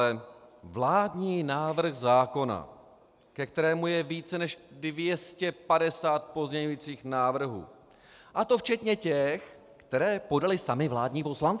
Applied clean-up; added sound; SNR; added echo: none; none; none; none.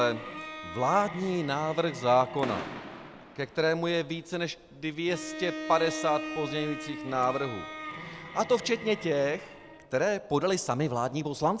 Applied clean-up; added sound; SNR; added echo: none; Bowed string instrument + Fireworks; 11 dB; none.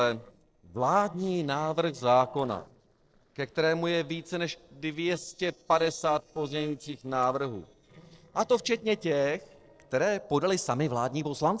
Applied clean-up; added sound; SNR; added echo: neural separator model SepFormer DNS4.